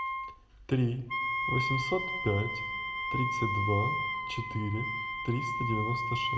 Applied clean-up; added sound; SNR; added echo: none; Wind instrument, woodwind instrument; 1 dB; reverberation time 1.0 s.